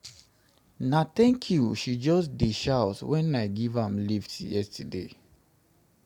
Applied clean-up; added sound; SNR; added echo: none; none; none; none.